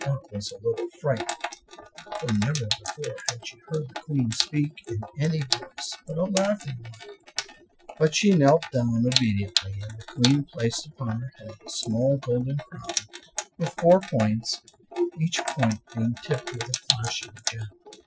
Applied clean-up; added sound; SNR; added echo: classical method Wiener filter.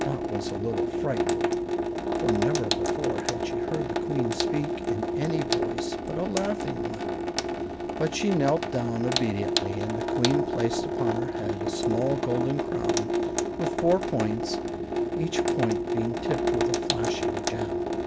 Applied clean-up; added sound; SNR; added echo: none; Sink (filling or washing) / Water tap, faucet; -3 dB; none.